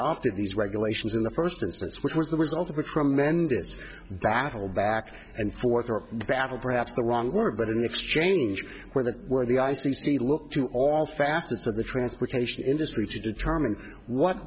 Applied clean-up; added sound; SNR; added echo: none; none; none; none.